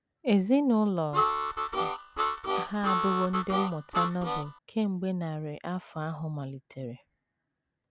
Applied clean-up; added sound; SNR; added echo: none; Harmonica; -1 dB; none.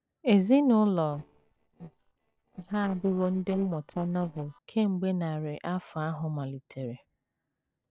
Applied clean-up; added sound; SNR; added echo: neural separator model SepFormer DNS4.